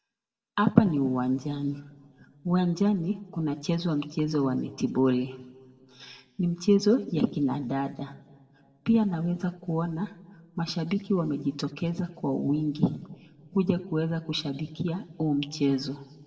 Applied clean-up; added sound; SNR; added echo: none; none; none; reverberation time 1.6 s.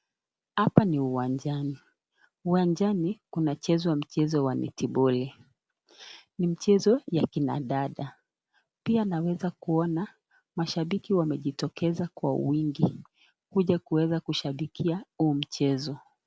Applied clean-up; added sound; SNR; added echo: none; none; none; none.